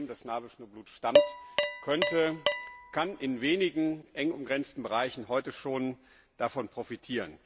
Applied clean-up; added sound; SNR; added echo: none; Dishes, pots, and pans; -2 dB; none.